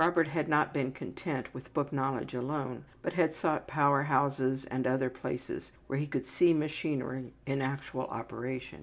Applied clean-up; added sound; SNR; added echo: none; none; none; none.